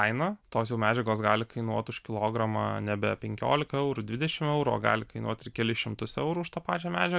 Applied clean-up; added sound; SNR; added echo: none; none; none; none.